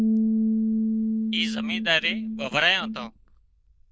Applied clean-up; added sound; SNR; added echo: neural diffusion model UNIVERSE++.